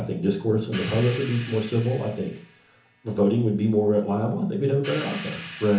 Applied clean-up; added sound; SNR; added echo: none; Hi-hat; 17 dB; reverberation time 0.8 s.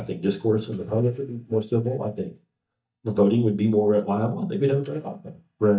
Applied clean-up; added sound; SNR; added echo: neural mask model DeepFilterNet 3.